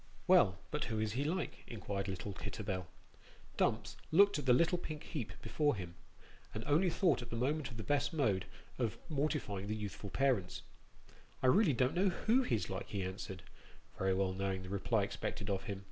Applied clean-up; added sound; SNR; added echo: none; none; none; none.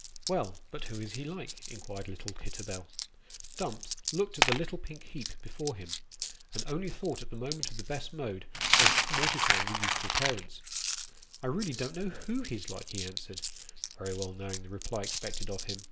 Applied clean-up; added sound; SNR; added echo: none; Coin (dropping); -1 dB; none.